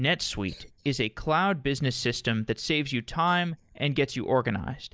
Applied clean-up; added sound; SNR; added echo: neural mask model Resemble Enhance denoiser.